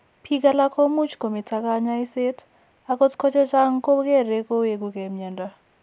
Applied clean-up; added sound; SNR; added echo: none; none; none; none.